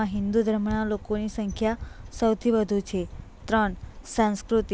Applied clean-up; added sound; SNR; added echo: none; none; none; none.